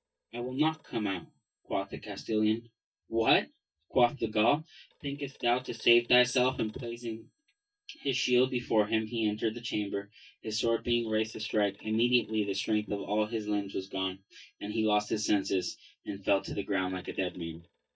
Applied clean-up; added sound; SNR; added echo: neural mask model DeepFilterNet 3.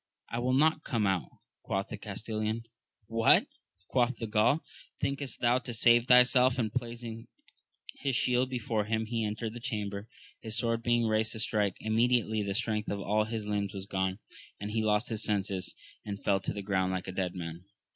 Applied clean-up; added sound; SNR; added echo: none; none; none; none.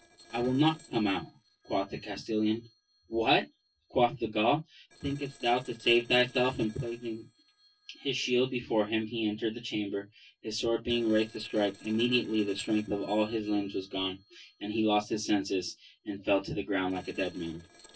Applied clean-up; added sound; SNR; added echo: neural separator model SepFormer DNS4.